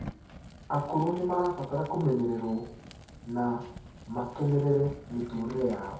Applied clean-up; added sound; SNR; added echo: none; Fire; 16 dB; reverberation time 0.6 s.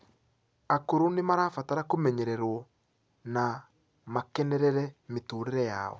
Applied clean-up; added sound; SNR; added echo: none; none; none; none.